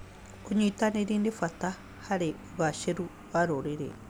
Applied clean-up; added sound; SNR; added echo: none; Vehicle; 17 dB; none.